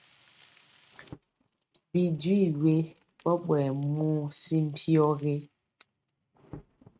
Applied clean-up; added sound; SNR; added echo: neural mask model RNNoise.